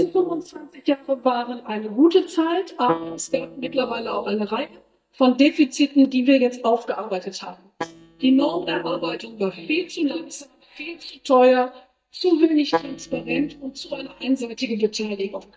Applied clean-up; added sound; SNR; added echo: neural mask model DeepFilterNet 3.